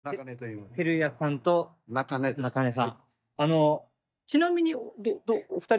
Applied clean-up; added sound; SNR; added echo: neural mask model DeepFilterNet 3.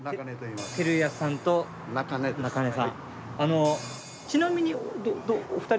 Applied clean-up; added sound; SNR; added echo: none; Hi-hat; 19 dB; none.